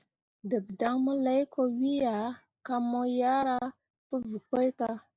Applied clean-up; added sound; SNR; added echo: neural mask model Resemble Enhance denoiser.